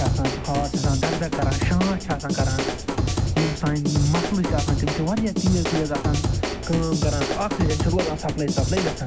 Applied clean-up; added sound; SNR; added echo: none; Drum / Drum kit; -1 dB; none.